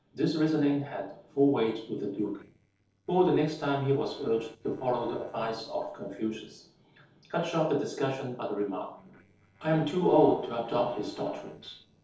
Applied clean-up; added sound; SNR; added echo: neural separator model SepFormer DNS4.